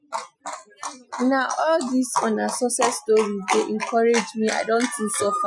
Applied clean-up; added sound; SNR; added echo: classical method Wiener filter.